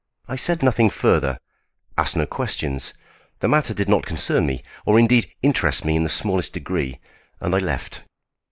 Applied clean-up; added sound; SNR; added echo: neural mask model Resemble Enhance denoiser.